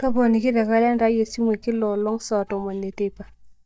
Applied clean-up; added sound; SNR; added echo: neural mask model DeepFilterNet 3.